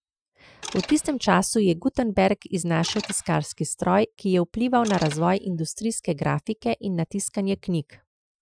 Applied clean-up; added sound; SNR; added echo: classical method Wiener filter.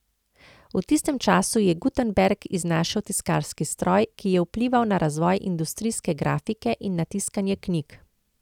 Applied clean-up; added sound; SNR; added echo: none; none; none; none.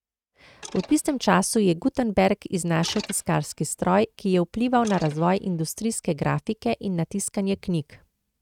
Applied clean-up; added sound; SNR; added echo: neural mask model RNNoise.